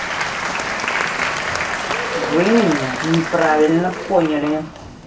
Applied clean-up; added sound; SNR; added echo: none; Applause / Crowd; 3 dB; reverberation time 0.3 s.